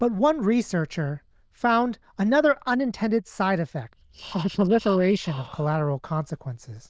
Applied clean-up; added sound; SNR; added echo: neural diffusion model UNIVERSE++.